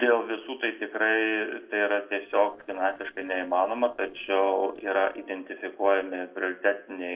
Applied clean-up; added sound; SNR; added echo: neural separator model SepFormer DNS4.